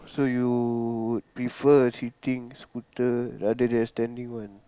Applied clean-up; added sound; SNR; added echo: neural mask model Resemble Enhance denoiser.